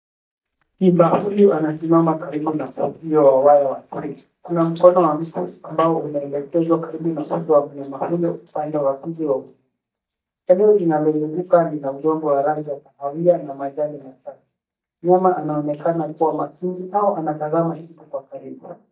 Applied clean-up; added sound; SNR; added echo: neural mask model DeepFilterNet 3.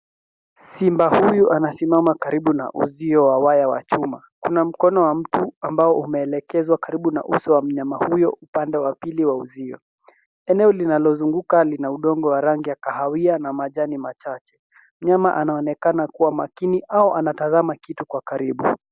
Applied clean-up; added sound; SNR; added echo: none; none; none; none.